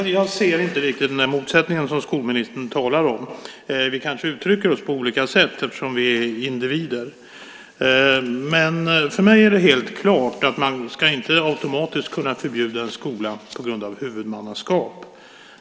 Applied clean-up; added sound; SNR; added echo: none; none; none; none.